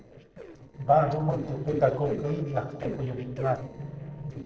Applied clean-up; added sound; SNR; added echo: neural separator model SepFormer DNS4.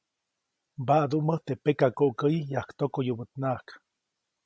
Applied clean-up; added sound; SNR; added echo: none; none; none; none.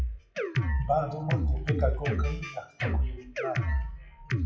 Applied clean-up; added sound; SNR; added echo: classical method WPE with log-MMSE.